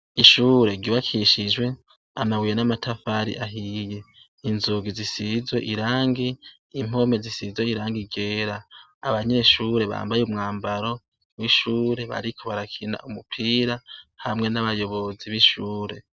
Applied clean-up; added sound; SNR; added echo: none; none; none; none.